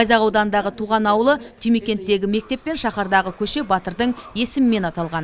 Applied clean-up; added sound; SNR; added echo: none; none; none; none.